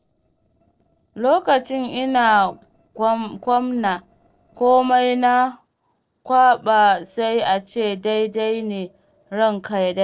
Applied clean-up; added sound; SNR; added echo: neural separator model SepFormer DNS4.